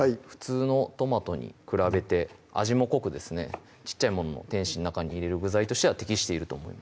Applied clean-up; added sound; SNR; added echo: none; none; none; none.